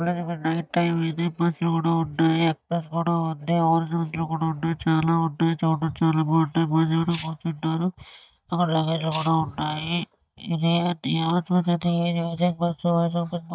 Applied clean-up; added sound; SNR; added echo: neural mask model DeepFilterNet 3.